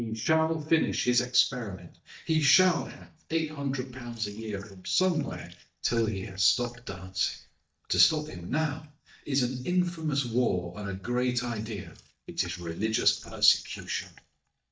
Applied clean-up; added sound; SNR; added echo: neural mask model DeepFilterNet 3.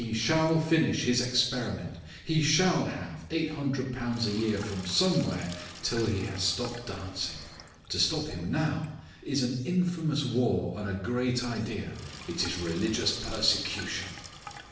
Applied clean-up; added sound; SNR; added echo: none; Sink (filling or washing); 18 dB; reverberation time 0.9 s.